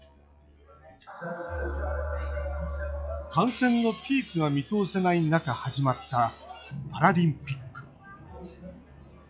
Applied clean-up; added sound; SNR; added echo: classical method log-MMSE.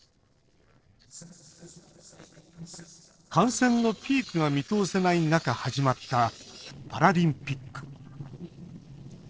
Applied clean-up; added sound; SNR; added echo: neural separator model SepFormer DNS4.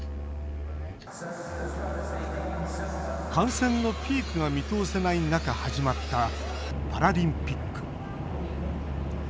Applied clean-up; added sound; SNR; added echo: none; Musical instrument; 5 dB; none.